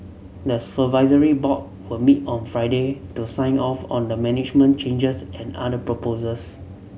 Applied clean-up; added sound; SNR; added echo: none; none; none; none.